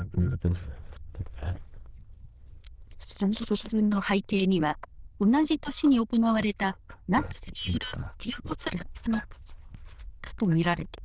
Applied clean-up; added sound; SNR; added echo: neural diffusion model UNIVERSE++.